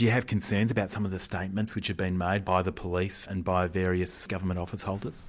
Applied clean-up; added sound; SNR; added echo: none; none; none; none.